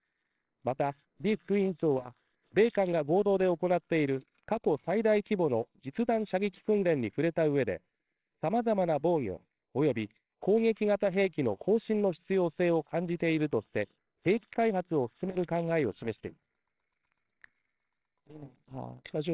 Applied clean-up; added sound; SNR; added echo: neural separator model SepFormer WHAMR!.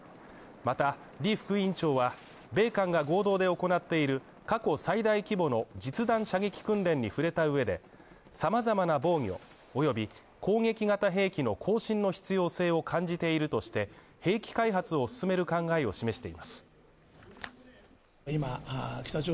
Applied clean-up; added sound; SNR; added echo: none; none; none; none.